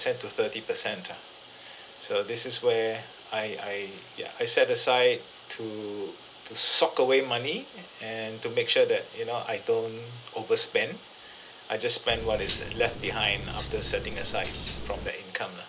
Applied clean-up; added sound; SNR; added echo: none; Cutlery, silverware; 7 dB; none.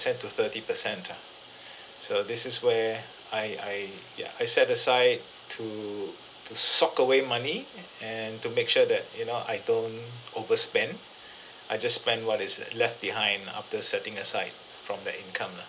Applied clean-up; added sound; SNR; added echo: none; none; none; none.